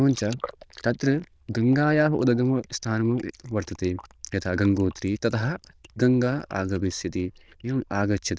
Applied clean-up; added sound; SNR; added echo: neural diffusion model UNIVERSE++.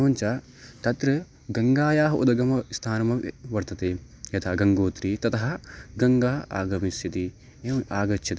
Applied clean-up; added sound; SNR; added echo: none; none; none; none.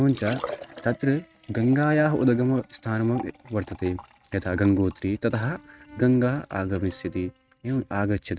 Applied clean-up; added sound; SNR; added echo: neural mask model RNNoise.